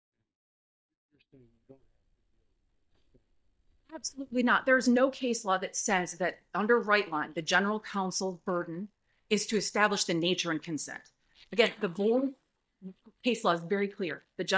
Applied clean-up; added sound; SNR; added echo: neural mask model DeepFilterNet 3.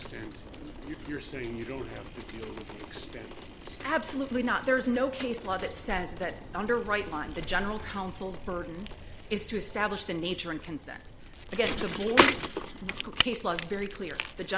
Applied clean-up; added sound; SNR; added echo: none; Bicycle; 2 dB; none.